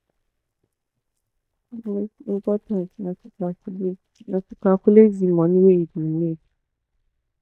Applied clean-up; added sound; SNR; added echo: neural mask model DeepFilterNet 3.